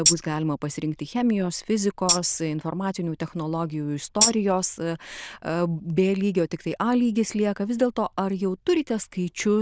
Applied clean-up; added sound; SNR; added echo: neural diffusion model UNIVERSE++.